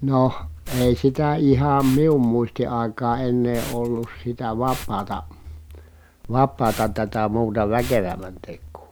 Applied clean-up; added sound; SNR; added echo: none; Liquid; 14 dB; none.